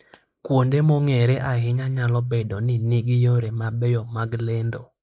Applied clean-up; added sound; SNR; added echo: neural mask model Resemble Enhance denoiser.